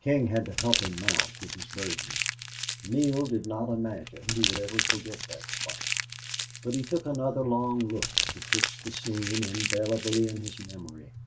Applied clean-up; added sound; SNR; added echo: none; Crumpling, crinkling; 2 dB; none.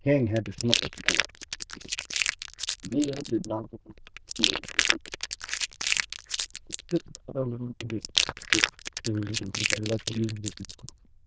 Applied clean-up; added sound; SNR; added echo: neural diffusion model UNIVERSE++.